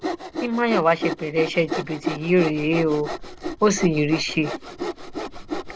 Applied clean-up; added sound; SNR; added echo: none; Sawing; 7 dB; none.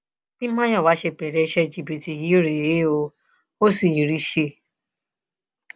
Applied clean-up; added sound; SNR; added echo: none; none; none; none.